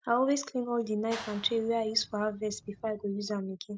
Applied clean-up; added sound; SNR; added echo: none; Clapping; 17 dB; none.